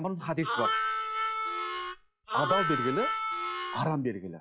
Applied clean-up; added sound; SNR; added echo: classical method log-MMSE.